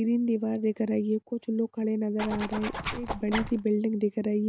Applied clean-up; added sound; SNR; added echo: none; Zipper (clothing); 7 dB; none.